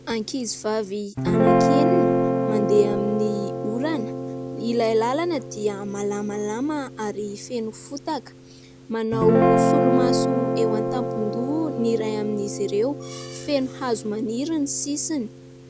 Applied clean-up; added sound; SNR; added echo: none; Guitar; -1 dB; none.